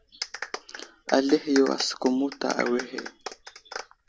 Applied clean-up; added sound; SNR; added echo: none; Clapping; 11 dB; none.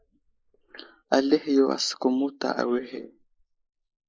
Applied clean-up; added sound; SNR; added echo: neural mask model Resemble Enhance denoiser.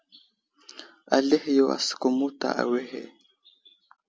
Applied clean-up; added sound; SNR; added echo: none; none; none; none.